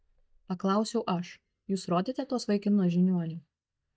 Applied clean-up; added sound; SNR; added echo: neural mask model DeepFilterNet 3.